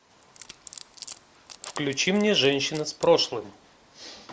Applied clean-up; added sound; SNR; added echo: none; Wood; 20 dB; none.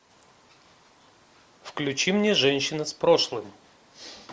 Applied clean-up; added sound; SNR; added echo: none; none; none; none.